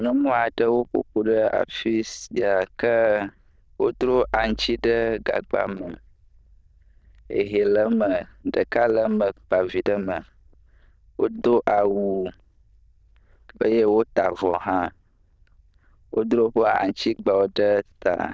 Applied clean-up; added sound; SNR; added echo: neural diffusion model UNIVERSE++.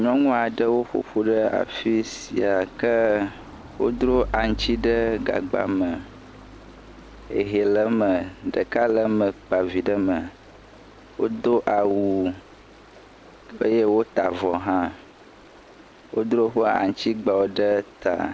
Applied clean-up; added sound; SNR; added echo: none; Stream; 18 dB; none.